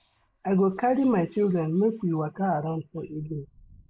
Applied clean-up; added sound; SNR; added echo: neural mask model Resemble Enhance denoiser.